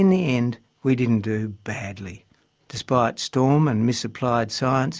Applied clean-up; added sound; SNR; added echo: none; none; none; none.